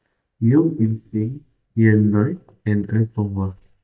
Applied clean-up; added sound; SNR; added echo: neural mask model DeepFilterNet 3.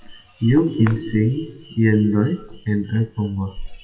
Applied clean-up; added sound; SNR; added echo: classical method WPE with log-MMSE.